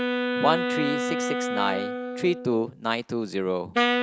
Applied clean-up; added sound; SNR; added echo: none; Wind instrument, woodwind instrument; 0 dB; none.